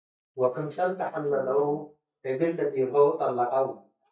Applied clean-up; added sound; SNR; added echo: neural mask model DeepFilterNet 3.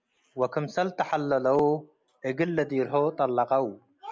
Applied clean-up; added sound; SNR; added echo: none; none; none; none.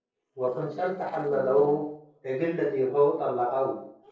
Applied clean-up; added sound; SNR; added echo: neural separator model SepFormer DNS4.